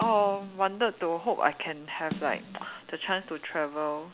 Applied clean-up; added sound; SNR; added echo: none; Snare drum; 15 dB; none.